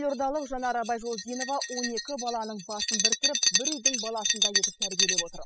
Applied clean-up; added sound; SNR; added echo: classical method spectral subtraction.